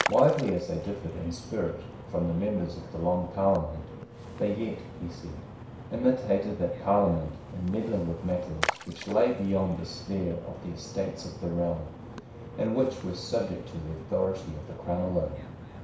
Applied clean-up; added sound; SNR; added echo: none; Splash, splatter; 10 dB; reverberation time 0.6 s.